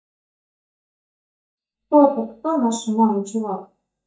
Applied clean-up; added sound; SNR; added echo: neural mask model DeepFilterNet 3.